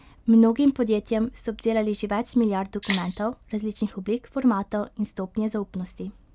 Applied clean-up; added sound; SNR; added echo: none; Rattle (instrument); 2 dB; none.